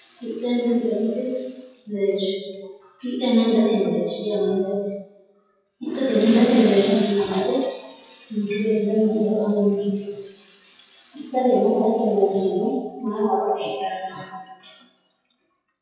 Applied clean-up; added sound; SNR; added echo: classical method WPE with log-MMSE.